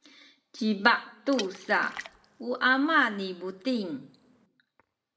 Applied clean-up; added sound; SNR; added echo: none; Water / Splash, splatter; 17 dB; reverberation time 0.6 s.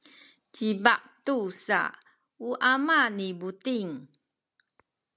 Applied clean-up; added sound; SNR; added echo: none; none; none; none.